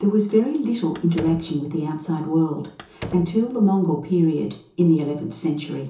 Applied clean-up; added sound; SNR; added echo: none; Slam; 17 dB; reverberation time 0.6 s.